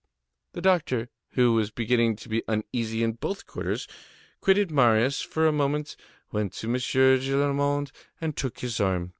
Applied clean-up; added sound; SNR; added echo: none; none; none; none.